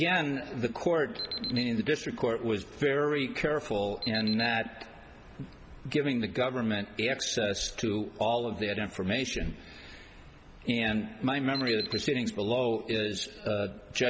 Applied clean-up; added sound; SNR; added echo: none; Alarm; 9 dB; none.